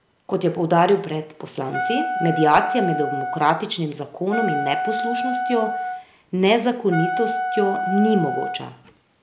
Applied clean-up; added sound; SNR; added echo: none; Wind instrument, woodwind instrument; 4 dB; none.